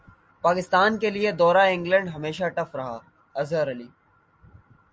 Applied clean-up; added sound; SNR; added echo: none; none; none; none.